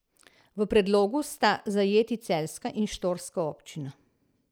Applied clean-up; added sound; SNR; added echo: none; none; none; none.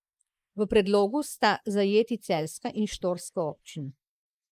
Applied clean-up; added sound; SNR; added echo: neural mask model Resemble Enhance denoiser.